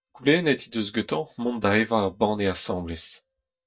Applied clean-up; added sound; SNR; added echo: neural mask model DeepFilterNet 3.